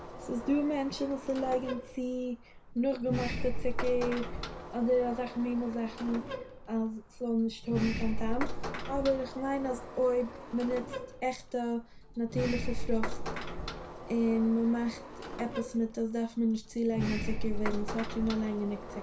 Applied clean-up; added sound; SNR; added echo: none; Sliding door; 4 dB; reverberation time 0.2 s.